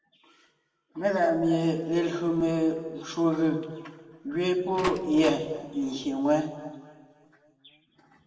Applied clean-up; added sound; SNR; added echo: none; Door; 14 dB; reverberation time 1.5 s.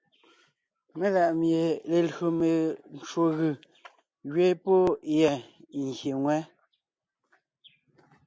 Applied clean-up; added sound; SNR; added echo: none; none; none; none.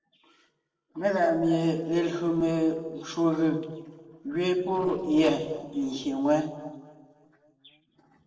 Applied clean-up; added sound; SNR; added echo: neural separator model SepFormer DNS4.